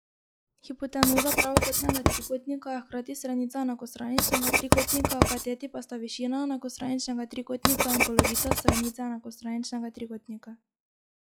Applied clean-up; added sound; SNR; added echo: classical method log-MMSE.